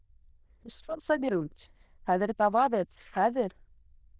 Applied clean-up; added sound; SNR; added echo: neural diffusion model UNIVERSE++.